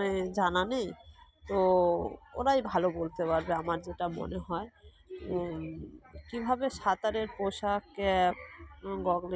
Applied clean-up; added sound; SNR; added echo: none; none; none; none.